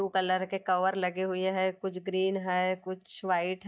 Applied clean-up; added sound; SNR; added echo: neural mask model DeepFilterNet 3.